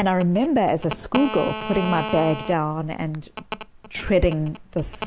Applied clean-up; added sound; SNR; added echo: none; Telephone; 11 dB; none.